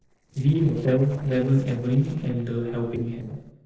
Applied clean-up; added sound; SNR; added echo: neural separator model SepFormer DNS4.